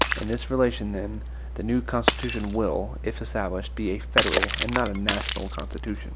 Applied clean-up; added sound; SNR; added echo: none; Shatter; 2 dB; none.